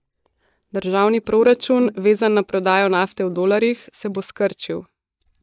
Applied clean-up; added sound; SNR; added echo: neural mask model DeepFilterNet 3.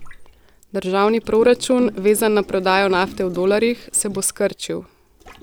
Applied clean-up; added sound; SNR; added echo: none; Gurgling; 19 dB; none.